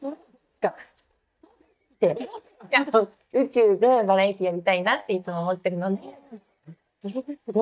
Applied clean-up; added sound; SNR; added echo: neural mask model DeepFilterNet 3.